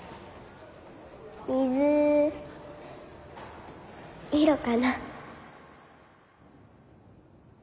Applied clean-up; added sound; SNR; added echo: none; none; none; none.